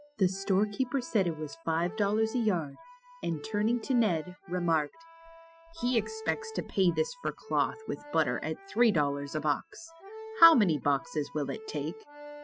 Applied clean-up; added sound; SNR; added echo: classical method spectral subtraction.